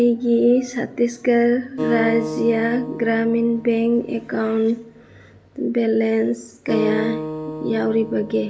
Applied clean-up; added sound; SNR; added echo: none; Acoustic guitar; 11 dB; none.